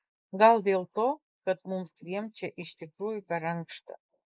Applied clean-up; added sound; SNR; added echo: neural mask model Resemble Enhance denoiser.